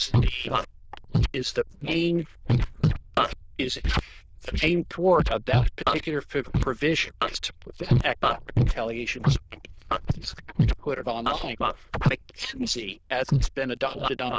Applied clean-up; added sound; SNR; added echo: neural diffusion model UNIVERSE++.